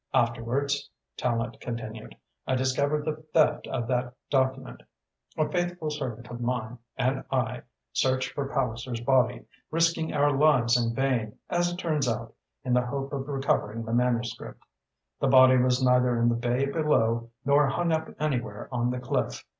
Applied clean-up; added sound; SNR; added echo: none; none; none; none.